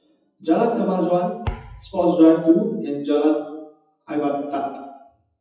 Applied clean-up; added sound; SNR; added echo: classical method WPE with log-MMSE.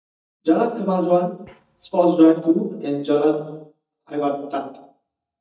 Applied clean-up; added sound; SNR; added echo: neural mask model DeepFilterNet 3.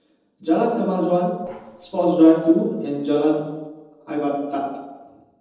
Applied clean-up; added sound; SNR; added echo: neural separator model SepFormer DNS4.